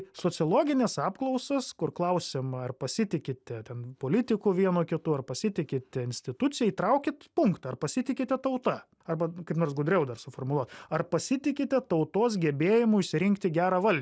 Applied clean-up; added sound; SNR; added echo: none; none; none; none.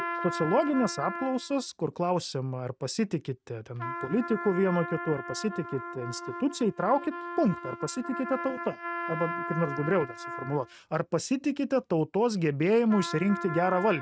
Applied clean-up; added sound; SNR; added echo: neural mask model RNNoise.